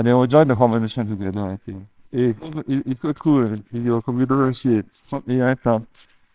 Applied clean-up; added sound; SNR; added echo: neural separator model SepFormer WHAMR!.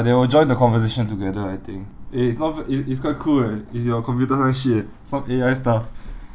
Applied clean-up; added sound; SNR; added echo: none; none; none; none.